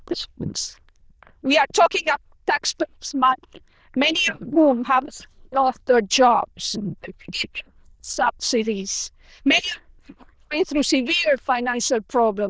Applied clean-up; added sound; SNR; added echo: neural diffusion model UNIVERSE++.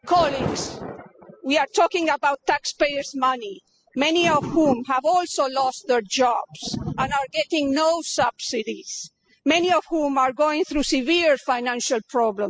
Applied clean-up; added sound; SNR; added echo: classical method spectral subtraction.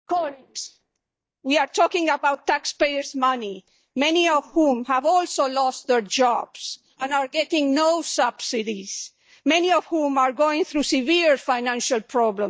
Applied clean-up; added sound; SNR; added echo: neural mask model DeepFilterNet 3.